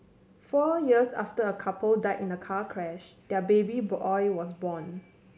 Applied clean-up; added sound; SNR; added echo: none; none; none; none.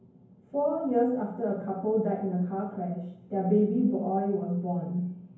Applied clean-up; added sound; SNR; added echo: none; none; none; reverberation time 0.9 s.